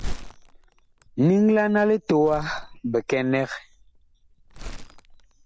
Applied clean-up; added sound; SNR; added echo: none; Crumpling, crinkling; 12 dB; none.